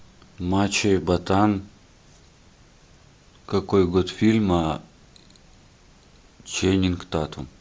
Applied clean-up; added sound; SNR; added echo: none; none; none; none.